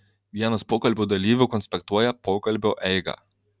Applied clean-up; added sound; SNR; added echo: none; none; none; none.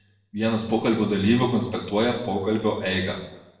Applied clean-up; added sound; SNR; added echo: none; none; none; reverberation time 0.8 s.